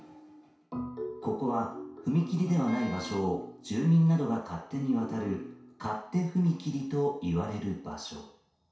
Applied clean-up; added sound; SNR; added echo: none; Wind instrument, woodwind instrument; 17 dB; reverberation time 0.6 s.